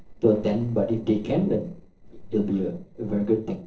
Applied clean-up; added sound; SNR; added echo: neural separator model SepFormer DNS4.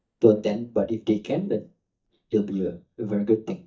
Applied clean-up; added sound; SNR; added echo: neural mask model DeepFilterNet 3.